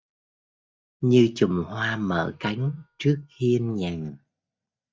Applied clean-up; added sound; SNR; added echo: neural mask model DeepFilterNet 3.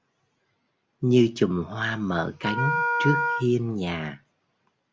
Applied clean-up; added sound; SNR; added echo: none; Wind instrument, woodwind instrument; 2 dB; none.